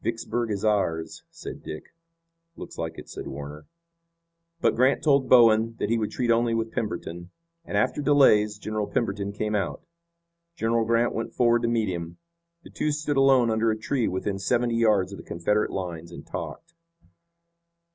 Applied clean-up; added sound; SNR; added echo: none; none; none; none.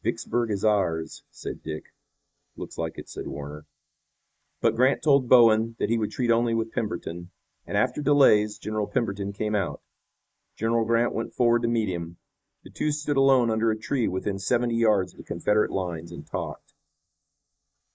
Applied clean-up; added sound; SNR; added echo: neural mask model Resemble Enhance denoiser.